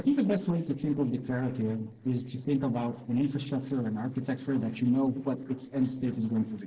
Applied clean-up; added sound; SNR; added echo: neural separator model SepFormer DNS4.